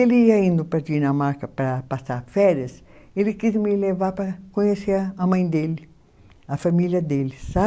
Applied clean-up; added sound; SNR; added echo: none; none; none; none.